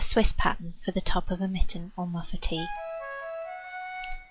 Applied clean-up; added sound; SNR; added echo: none; Wind instrument, woodwind instrument; 10 dB; none.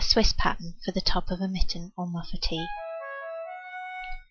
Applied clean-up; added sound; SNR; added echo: classical method Wiener filter.